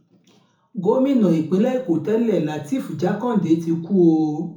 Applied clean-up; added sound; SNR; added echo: none; none; none; reverberation time 0.5 s.